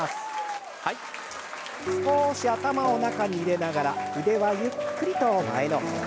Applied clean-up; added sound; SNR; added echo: none; Applause / Crowd / Cheering; 11 dB; none.